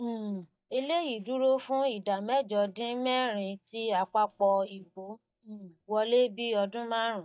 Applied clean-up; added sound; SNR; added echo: neural mask model DeepFilterNet 3.